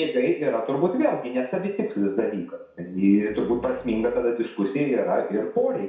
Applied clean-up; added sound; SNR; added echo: none; Piano; 20 dB; reverberation time 0.6 s.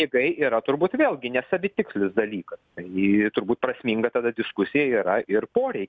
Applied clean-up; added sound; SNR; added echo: none; none; none; none.